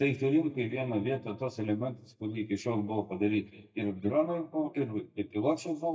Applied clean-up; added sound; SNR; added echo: neural mask model DeepFilterNet 3.